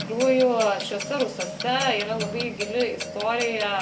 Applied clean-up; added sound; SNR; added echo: none; Clock; 9 dB; reverberation time 0.2 s.